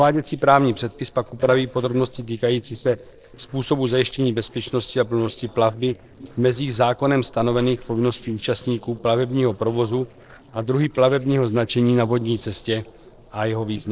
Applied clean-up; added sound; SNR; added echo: neural separator model SepFormer DNS4.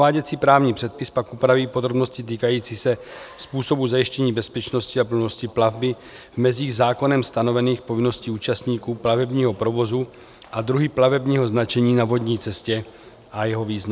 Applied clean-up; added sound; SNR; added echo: none; none; none; none.